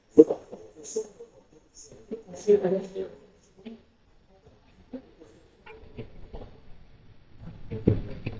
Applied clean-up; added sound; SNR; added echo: neural mask model DeepFilterNet 3.